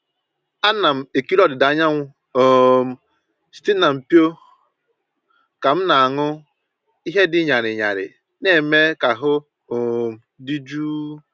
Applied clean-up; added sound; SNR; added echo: none; none; none; none.